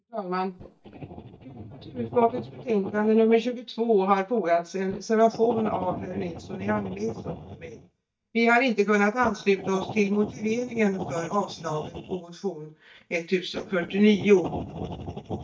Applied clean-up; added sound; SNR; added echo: neural mask model DeepFilterNet 3.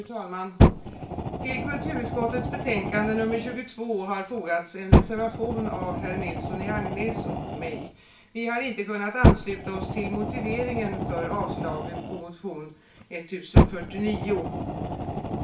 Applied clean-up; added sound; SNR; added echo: none; Fire; -4 dB; reverberation time 0.3 s.